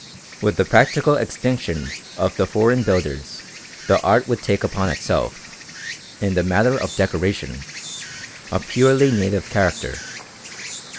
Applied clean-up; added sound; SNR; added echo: none; Insect; 15 dB; none.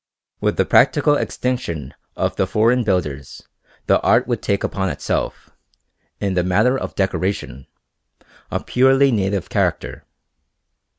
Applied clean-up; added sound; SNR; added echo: none; none; none; none.